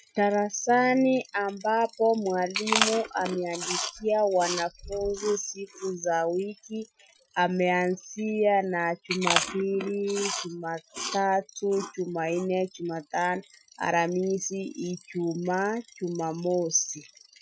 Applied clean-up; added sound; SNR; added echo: classical method Wiener filter.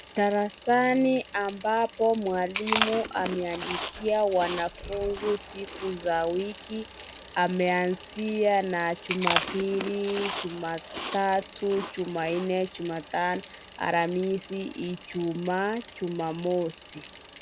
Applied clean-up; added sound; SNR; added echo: none; Bicycle + Chewing, mastication; 7 dB; none.